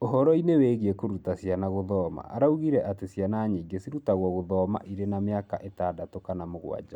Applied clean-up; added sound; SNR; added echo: none; none; none; none.